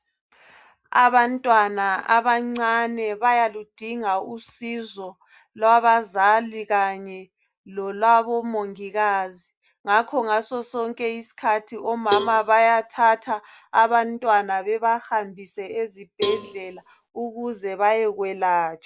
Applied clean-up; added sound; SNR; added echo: none; Cowbell; 8 dB; none.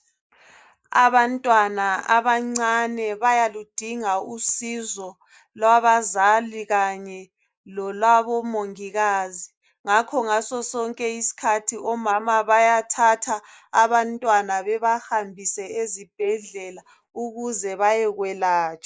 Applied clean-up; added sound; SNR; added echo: neural mask model Resemble Enhance denoiser.